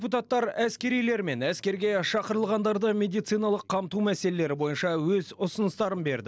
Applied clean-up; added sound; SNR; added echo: none; none; none; none.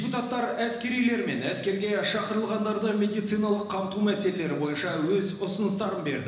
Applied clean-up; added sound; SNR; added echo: none; none; none; reverberation time 1.0 s.